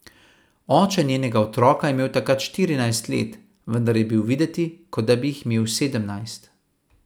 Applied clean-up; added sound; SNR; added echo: none; none; none; none.